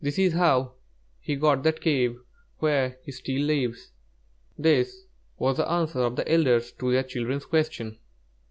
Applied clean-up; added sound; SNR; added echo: none; none; none; none.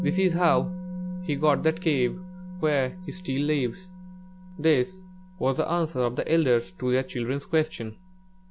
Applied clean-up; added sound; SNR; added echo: none; Musical instrument; 11 dB; none.